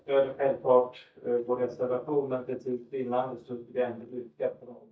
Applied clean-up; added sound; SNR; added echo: neural mask model DeepFilterNet 3.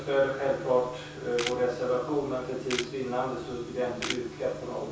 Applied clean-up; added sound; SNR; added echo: none; Camera; 11 dB; reverberation time 0.6 s.